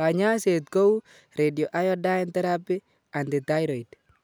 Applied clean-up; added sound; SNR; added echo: none; none; none; none.